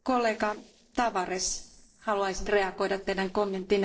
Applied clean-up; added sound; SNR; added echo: neural separator model SepFormer DNS4.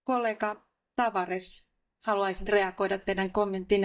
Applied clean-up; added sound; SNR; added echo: neural mask model DeepFilterNet 3.